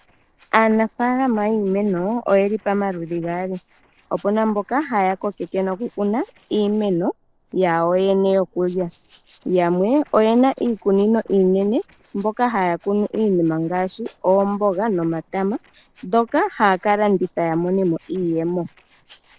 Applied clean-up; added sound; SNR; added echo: neural separator model SepFormer DNS4.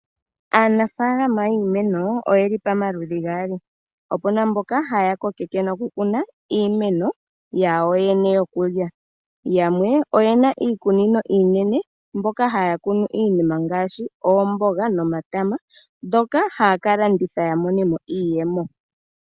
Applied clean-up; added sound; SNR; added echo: none; none; none; none.